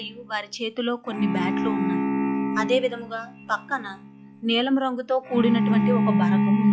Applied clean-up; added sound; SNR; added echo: classical method log-MMSE.